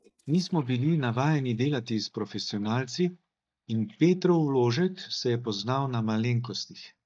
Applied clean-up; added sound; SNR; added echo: neural mask model DeepFilterNet 3.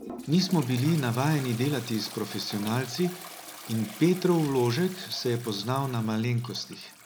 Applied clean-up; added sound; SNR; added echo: none; Toilet flush; 15 dB; none.